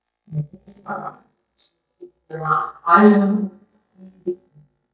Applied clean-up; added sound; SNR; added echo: neural mask model DeepFilterNet 3.